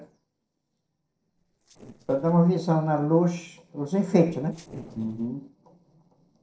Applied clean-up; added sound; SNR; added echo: neural separator model SepFormer DNS4.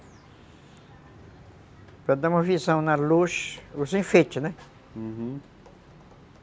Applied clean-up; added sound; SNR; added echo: none; none; none; none.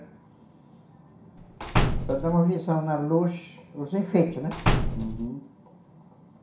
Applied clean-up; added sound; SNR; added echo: none; Slam; -3 dB; reverberation time 0.5 s.